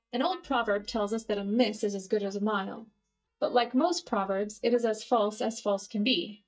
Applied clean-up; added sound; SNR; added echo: neural mask model DeepFilterNet 3.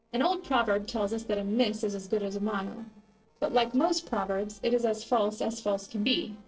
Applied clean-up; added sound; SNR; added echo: neural separator model SepFormer DNS4.